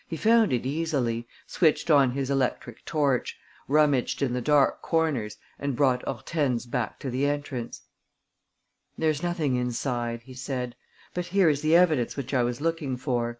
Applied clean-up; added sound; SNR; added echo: none; none; none; none.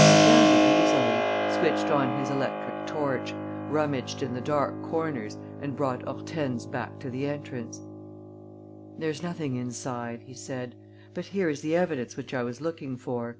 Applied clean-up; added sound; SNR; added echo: none; Keyboard (musical); -3 dB; none.